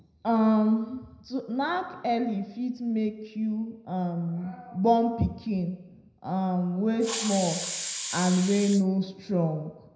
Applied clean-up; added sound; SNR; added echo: none; Hiss; 7 dB; reverberation time 0.7 s.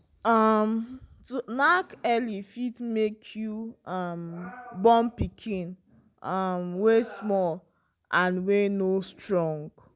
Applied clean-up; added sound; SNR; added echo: none; none; none; none.